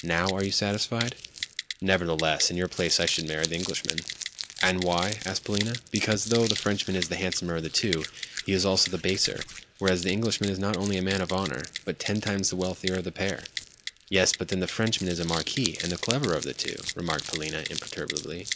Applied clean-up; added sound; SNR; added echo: none; Crumpling, crinkling + Typing; 8 dB; none.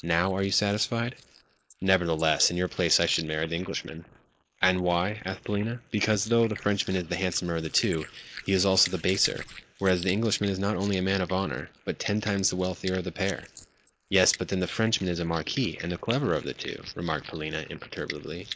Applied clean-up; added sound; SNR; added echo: neural mask model Resemble Enhance denoiser.